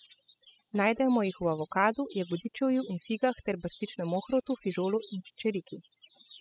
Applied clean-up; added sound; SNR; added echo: classical method spectral subtraction.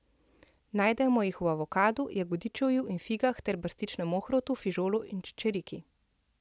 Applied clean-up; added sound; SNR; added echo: none; none; none; none.